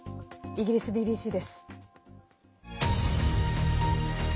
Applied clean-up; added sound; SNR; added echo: none; none; none; none.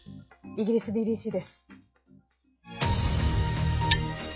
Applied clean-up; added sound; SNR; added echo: classical method log-MMSE.